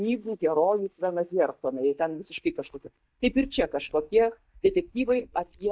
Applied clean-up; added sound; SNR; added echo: neural mask model DeepFilterNet 3.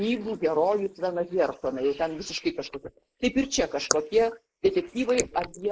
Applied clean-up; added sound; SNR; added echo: neural mask model Resemble Enhance denoiser.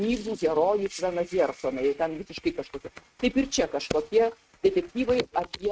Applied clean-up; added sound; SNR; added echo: neural mask model RNNoise.